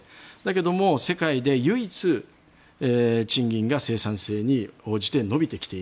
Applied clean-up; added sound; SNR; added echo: none; none; none; none.